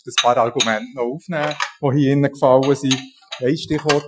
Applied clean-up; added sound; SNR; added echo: classical method Wiener filter.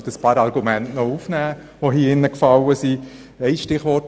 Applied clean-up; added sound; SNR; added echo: none; none; none; none.